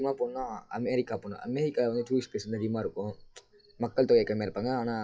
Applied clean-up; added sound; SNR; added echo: classical method log-MMSE.